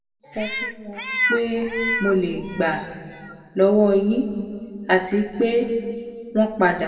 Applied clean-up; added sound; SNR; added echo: none; Meow; 6 dB; reverberation time 1.8 s.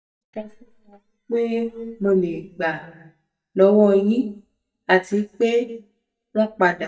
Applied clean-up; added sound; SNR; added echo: neural mask model DeepFilterNet 3.